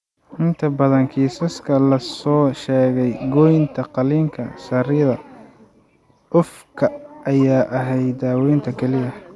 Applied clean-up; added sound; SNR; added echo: none; none; none; none.